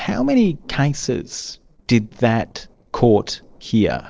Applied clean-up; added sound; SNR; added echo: neural separator model SepFormer DNS4.